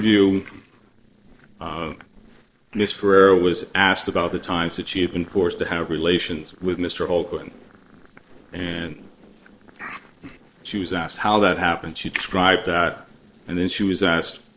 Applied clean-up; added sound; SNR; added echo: neural separator model SepFormer DNS4.